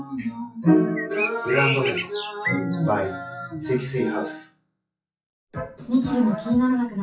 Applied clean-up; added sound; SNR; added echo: classical method WPE with log-MMSE.